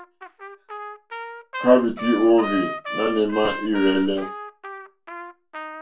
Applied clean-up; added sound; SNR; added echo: none; Trumpet; 10 dB; reverberation time 0.2 s.